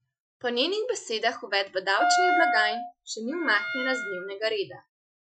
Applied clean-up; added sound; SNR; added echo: classical method Wiener filter.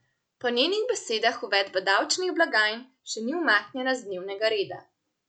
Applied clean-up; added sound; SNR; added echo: none; none; none; none.